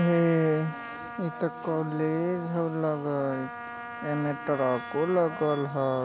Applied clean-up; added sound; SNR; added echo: none; Trumpet; 12 dB; none.